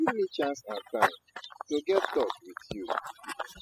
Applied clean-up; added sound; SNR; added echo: classical method spectral subtraction.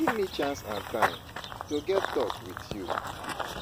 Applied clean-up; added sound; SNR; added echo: none; Run / Bird vocalization, bird call, bird song; 0 dB; none.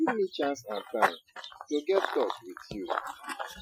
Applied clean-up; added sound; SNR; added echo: classical method Wiener filter.